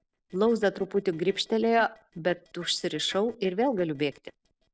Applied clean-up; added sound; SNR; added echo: neural separator model SepFormer DNS4.